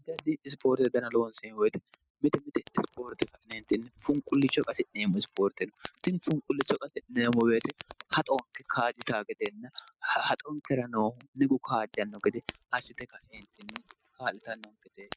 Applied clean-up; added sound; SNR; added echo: classical method spectral subtraction.